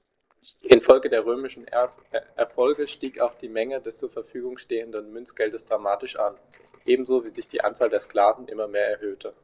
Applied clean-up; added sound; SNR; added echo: neural separator model SepFormer DNS4.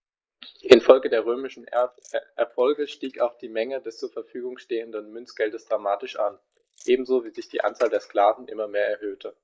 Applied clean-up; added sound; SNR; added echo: neural mask model Resemble Enhance denoiser.